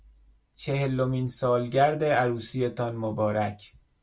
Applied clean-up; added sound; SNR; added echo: none; none; none; none.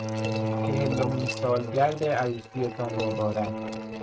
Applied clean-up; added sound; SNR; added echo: neural mask model RNNoise.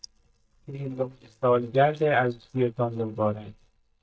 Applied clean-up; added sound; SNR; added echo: neural mask model DeepFilterNet 3.